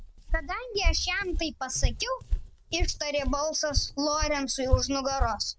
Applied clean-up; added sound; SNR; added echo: none; Walk, footsteps; 0 dB; none.